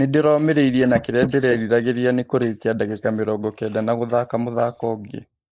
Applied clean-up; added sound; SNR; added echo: neural mask model Resemble Enhance denoiser.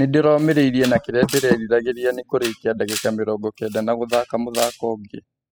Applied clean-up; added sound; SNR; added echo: classical method spectral subtraction.